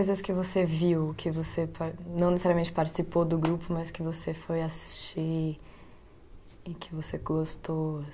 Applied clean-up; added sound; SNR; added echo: none; none; none; none.